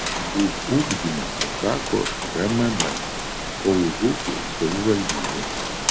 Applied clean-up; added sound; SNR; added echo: none; Rain; 2 dB; none.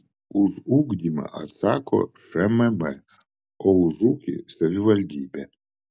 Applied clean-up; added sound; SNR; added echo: none; none; none; none.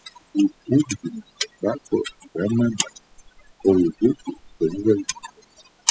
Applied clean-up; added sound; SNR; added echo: classical method spectral subtraction.